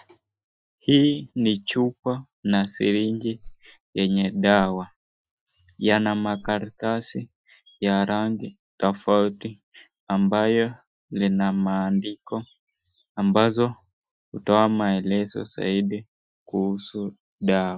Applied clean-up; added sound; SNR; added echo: classical method Wiener filter.